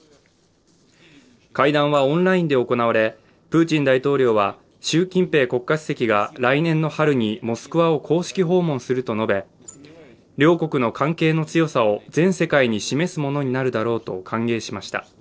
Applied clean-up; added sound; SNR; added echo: neural separator model SepFormer DNS4.